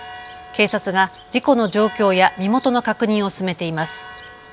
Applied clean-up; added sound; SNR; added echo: none; Church bell; 18 dB; none.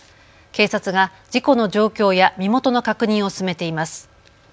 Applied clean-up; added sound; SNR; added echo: none; none; none; none.